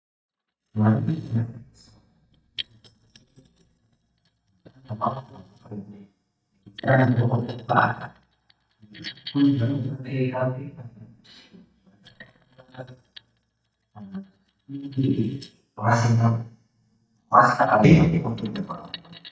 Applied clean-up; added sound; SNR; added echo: neural mask model DeepFilterNet 3.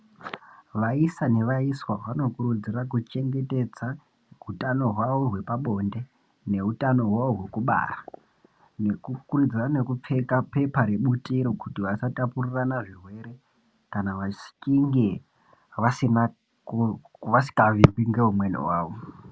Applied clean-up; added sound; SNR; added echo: none; none; none; none.